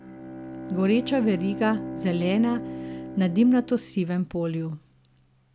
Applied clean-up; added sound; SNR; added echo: none; Bowed string instrument; 11 dB; none.